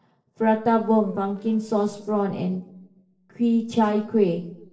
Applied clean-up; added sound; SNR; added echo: neural separator model SepFormer DNS4.